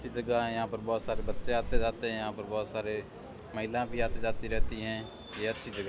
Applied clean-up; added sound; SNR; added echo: none; Wind; -5 dB; none.